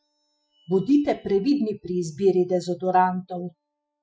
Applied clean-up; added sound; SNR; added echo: classical method Wiener filter.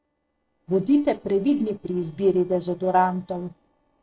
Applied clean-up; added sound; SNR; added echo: neural separator model SepFormer DNS4.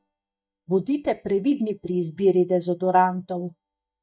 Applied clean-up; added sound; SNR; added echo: neural mask model DeepFilterNet 3.